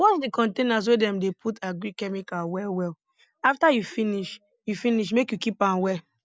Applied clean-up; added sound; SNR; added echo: none; none; none; none.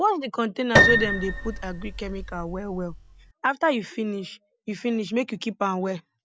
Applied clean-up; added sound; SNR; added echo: none; Piano; -3 dB; none.